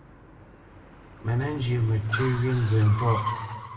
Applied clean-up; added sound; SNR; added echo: none; Car; 11 dB; reverberation time 1.7 s.